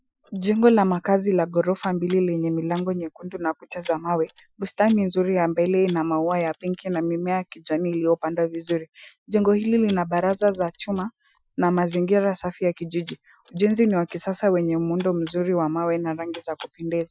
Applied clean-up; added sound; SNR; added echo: classical method Wiener filter.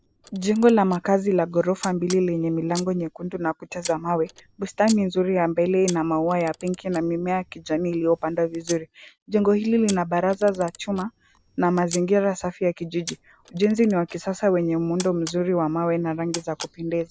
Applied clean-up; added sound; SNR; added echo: none; Camera; 19 dB; none.